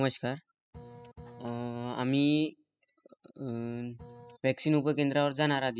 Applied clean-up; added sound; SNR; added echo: classical method spectral subtraction.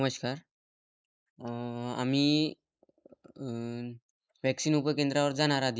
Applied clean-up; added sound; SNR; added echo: neural mask model Resemble Enhance denoiser.